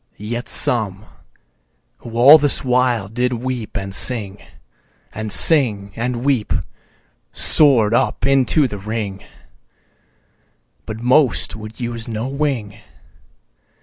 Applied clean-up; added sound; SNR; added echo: none; none; none; none.